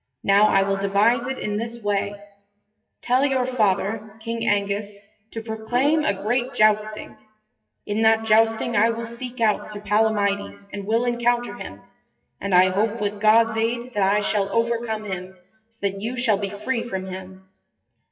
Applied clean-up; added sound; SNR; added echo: classical method WPE with log-MMSE.